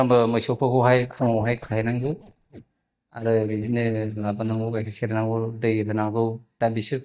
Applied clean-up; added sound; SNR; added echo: neural mask model DeepFilterNet 3.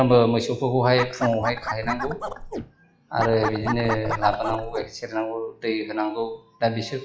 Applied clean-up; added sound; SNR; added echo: classical method log-MMSE.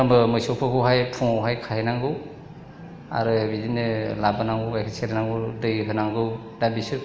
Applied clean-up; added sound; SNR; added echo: none; none; none; none.